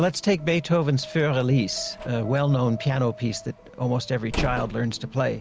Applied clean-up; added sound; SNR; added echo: none; Slam; 15 dB; none.